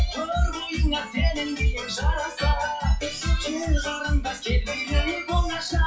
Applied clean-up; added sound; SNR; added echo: classical method WPE with log-MMSE.